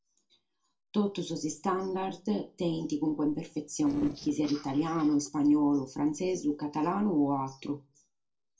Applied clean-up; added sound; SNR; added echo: neural separator model SepFormer DNS4.